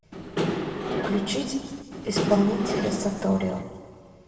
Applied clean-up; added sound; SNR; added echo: none; Engine / Mechanisms; 2 dB; reverberation time 1.5 s.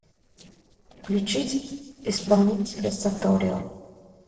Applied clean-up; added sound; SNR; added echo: neural separator model SepFormer DNS4.